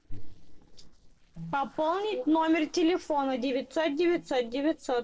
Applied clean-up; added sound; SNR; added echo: neural separator model SepFormer DNS4.